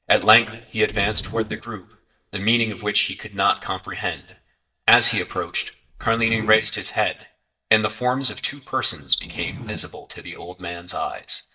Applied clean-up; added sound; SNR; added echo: neural mask model DeepFilterNet 3.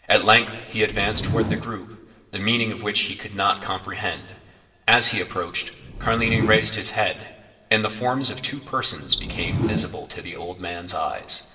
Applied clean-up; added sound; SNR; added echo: none; Whoosh, swoosh, swish; 6 dB; reverberation time 1.9 s.